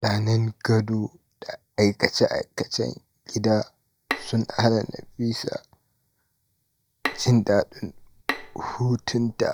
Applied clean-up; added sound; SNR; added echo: neural mask model DeepFilterNet 3.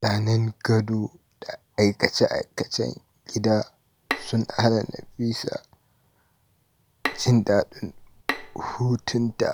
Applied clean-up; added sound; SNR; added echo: none; Bowed string instrument; 10 dB; none.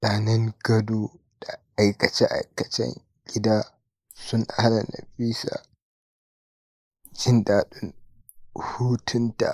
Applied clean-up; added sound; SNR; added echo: neural mask model Resemble Enhance denoiser.